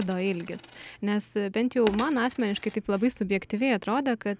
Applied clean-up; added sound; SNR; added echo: none; Coin (dropping); 19 dB; none.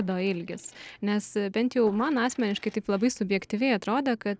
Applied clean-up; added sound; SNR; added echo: neural separator model SepFormer DNS4.